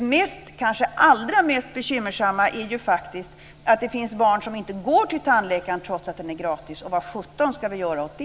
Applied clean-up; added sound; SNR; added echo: none; none; none; none.